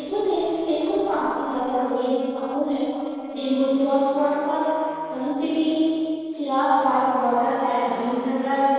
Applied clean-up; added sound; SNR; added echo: neural separator model SepFormer DNS4.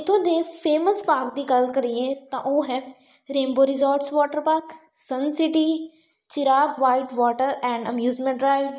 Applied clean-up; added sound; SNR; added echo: none; none; none; none.